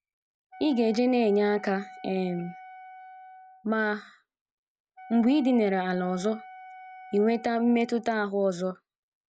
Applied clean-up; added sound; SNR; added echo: none; Wind instrument, woodwind instrument; 20 dB; none.